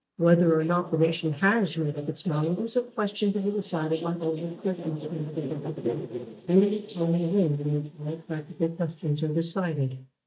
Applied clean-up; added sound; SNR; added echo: neural mask model DeepFilterNet 3.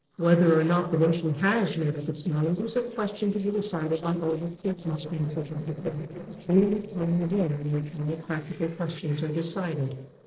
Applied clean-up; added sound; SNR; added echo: neural separator model SepFormer DNS4.